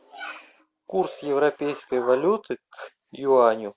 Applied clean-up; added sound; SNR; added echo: none; none; none; none.